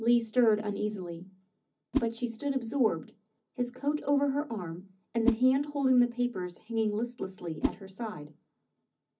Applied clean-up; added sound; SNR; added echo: none; Whoosh, swoosh, swish; 9 dB; reverberation time 0.4 s.